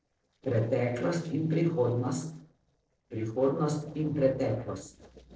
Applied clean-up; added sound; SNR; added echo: neural separator model SepFormer DNS4.